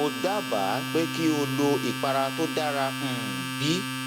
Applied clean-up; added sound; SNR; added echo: none; Domestic sounds, home sounds; 4 dB; none.